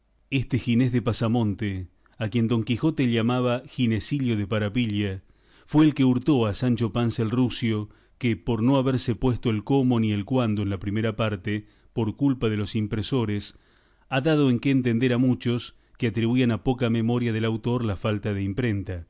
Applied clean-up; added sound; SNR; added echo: none; none; none; none.